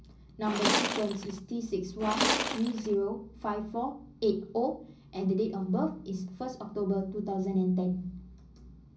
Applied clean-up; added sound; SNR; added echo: none; Tools; -1 dB; reverberation time 0.5 s.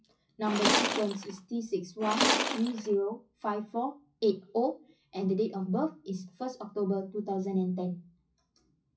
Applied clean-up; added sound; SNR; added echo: classical method WPE with log-MMSE.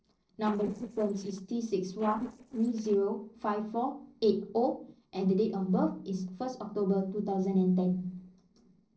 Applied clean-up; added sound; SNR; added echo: neural separator model SepFormer DNS4.